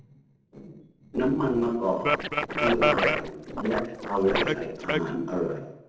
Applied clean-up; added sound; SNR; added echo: neural separator model SepFormer DNS4.